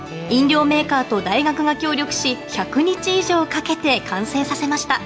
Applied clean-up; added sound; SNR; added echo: none; none; none; none.